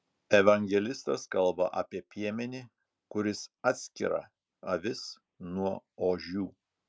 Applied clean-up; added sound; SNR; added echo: none; none; none; none.